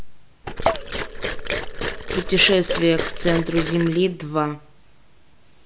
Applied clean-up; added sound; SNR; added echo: none; Liquid; 3 dB; none.